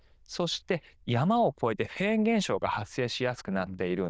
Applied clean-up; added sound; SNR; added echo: neural diffusion model UNIVERSE++.